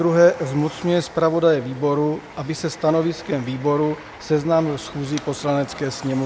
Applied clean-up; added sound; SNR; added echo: none; Train; 19 dB; none.